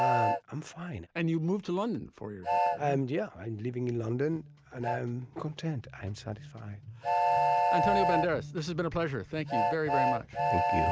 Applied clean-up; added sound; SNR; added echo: none; Train; -2 dB; none.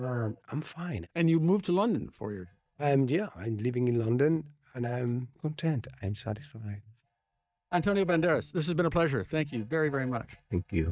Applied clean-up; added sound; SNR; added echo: neural mask model DeepFilterNet 3.